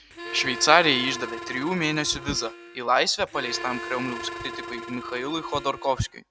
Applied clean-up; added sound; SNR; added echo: none; Harmonica; 11 dB; none.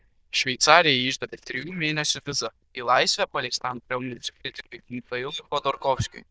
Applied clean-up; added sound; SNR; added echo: neural diffusion model UNIVERSE++.